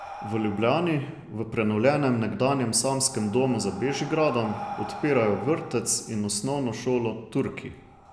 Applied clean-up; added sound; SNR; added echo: none; Breathing; 15 dB; none.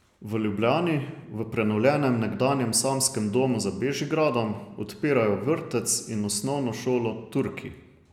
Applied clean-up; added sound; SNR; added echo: none; none; none; none.